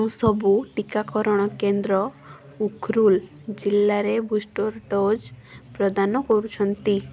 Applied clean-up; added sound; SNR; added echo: none; none; none; none.